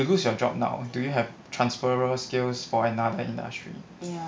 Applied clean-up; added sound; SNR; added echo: none; none; none; none.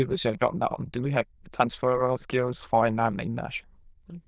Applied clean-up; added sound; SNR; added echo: neural diffusion model UNIVERSE++.